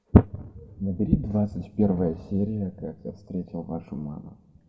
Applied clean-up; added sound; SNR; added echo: none; none; none; reverberation time 1.4 s.